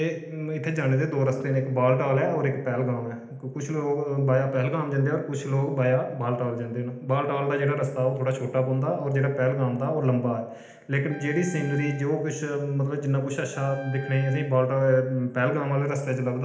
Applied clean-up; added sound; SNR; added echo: none; Wind instrument, woodwind instrument; 20 dB; reverberation time 0.9 s.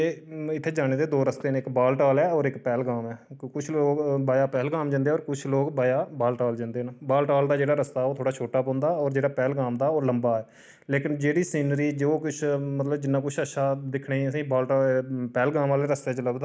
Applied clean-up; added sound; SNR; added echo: none; none; none; none.